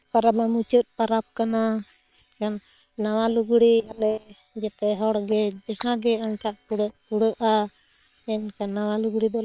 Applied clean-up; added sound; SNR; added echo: neural separator model SepFormer WHAM!.